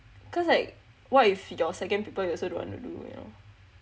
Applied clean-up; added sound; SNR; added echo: none; none; none; none.